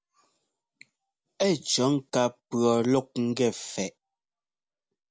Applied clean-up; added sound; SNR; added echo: none; none; none; none.